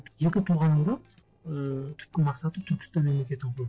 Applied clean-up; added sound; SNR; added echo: neural separator model SepFormer DNS4.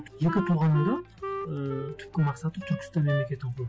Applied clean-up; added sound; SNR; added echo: none; Wind instrument, woodwind instrument; 9 dB; none.